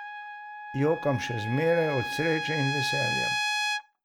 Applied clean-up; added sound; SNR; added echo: none; Trumpet; 2 dB; none.